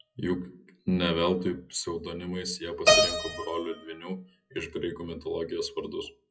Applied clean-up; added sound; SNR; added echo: classical method WPE with log-MMSE.